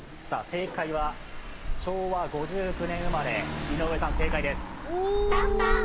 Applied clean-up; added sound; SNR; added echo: none; Engine / Car; 1 dB; none.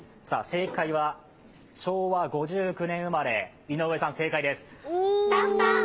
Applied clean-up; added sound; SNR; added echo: none; none; none; none.